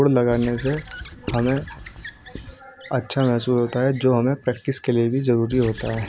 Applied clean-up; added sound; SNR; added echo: none; Squeak / Writing; 16 dB; none.